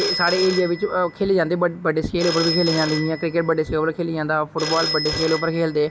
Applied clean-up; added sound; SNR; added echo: none; Telephone; 8 dB; none.